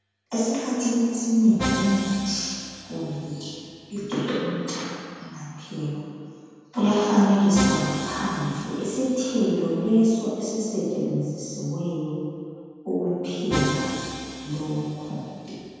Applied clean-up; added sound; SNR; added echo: none; Musical instrument; 11 dB; reverberation time 2.1 s.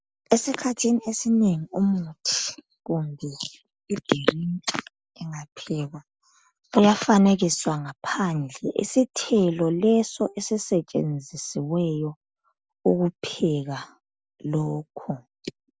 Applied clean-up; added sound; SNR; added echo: none; none; none; none.